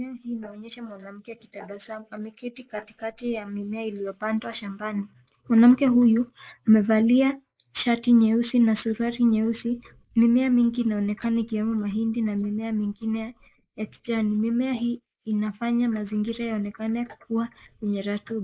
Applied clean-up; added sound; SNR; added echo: neural mask model Resemble Enhance denoiser.